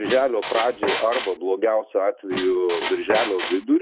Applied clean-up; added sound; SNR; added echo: none; Squeak; 5 dB; none.